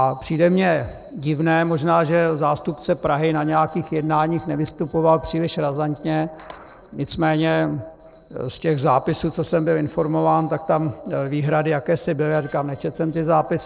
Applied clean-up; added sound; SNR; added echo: neural separator model SepFormer DNS4.